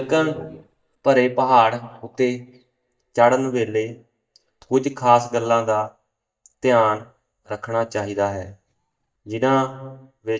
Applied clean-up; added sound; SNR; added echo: neural mask model DeepFilterNet 3.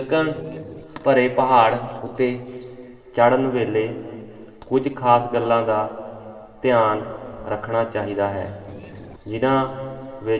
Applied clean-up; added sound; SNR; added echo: neural separator model SepFormer DNS4.